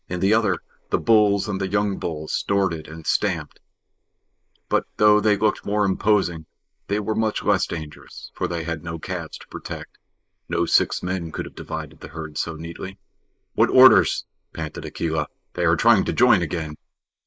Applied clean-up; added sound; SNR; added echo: neural mask model Resemble Enhance denoiser.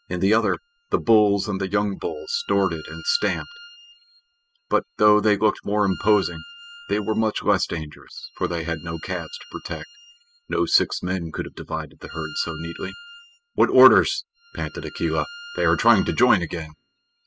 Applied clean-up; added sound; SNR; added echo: classical method spectral subtraction.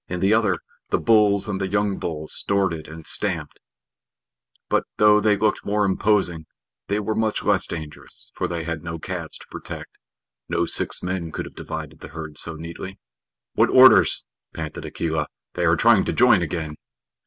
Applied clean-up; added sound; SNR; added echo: none; none; none; none.